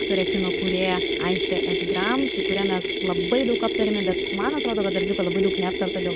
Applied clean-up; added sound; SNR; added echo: neural mask model RNNoise.